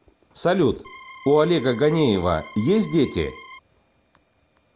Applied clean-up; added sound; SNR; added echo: none; Organ; 19 dB; none.